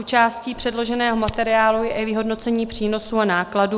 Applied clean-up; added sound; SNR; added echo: none; Fire; 16 dB; none.